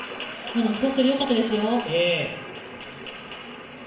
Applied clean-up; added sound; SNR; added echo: none; none; none; reverberation time 0.7 s.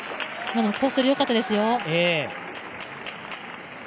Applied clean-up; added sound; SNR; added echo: none; none; none; none.